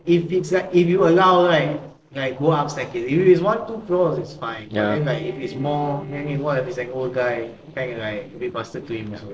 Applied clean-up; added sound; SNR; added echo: neural separator model SepFormer DNS4.